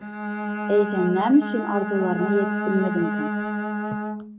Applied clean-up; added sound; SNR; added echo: neural mask model RNNoise.